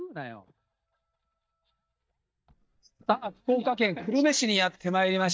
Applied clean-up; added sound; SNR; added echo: neural mask model DeepFilterNet 3.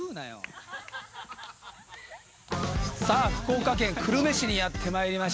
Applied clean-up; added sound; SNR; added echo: none; none; none; none.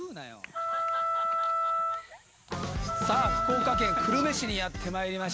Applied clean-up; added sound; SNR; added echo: none; Wind instrument, woodwind instrument; -2 dB; none.